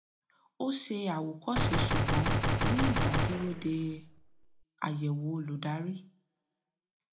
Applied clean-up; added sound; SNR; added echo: none; Gunshot, gunfire; -5 dB; reverberation time 0.2 s.